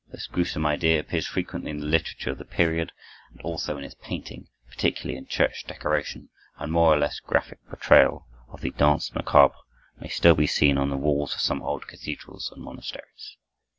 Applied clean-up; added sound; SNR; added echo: none; none; none; none.